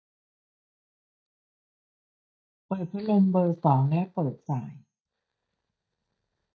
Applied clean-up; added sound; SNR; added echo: neural mask model DeepFilterNet 3.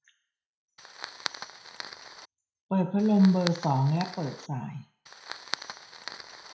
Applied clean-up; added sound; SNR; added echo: none; Fire; 11 dB; reverberation time 0.5 s.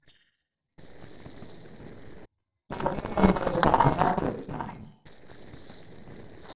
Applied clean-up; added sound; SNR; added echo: neural separator model SepFormer DNS4.